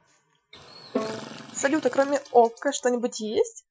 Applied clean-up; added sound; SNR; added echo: classical method Wiener filter.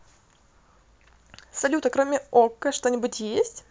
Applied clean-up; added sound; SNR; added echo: none; none; none; none.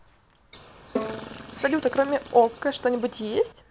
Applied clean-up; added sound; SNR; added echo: none; Bowed string instrument + Chirp, tweet; 11 dB; none.